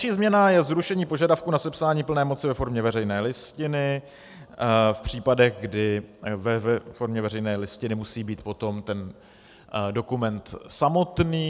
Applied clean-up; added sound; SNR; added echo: none; none; none; none.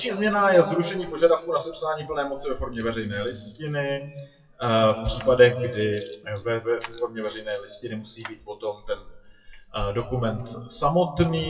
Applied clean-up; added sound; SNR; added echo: classical method WPE with log-MMSE.